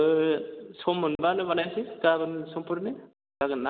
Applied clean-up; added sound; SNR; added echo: none; none; none; none.